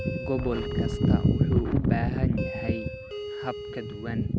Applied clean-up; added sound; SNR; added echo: none; Doorbell + Wind; 8 dB; none.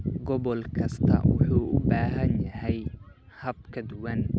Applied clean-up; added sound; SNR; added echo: none; none; none; none.